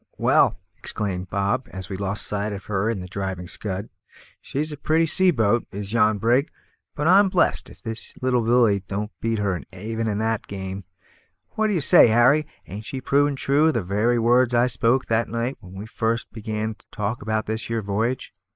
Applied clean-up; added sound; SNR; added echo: neural mask model Resemble Enhance denoiser.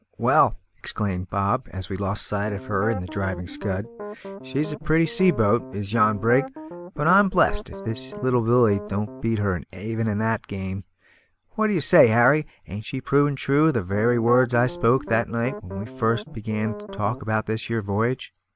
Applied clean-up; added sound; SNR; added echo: none; Piano; 13 dB; none.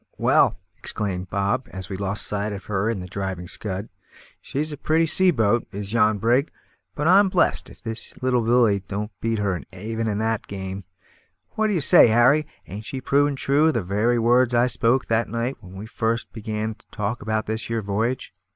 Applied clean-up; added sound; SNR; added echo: none; none; none; none.